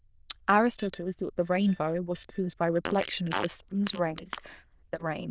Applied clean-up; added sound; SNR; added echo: neural diffusion model UNIVERSE++.